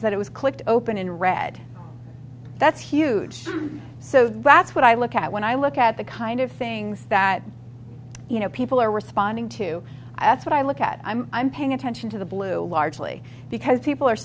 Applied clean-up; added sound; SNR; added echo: none; none; none; none.